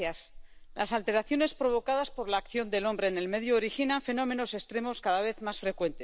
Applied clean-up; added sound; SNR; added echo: none; Buzz; 18 dB; none.